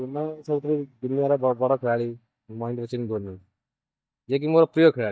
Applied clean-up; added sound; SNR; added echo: neural mask model DeepFilterNet 3.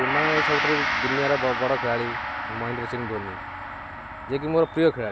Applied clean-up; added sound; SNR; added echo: none; Gong; 1 dB; none.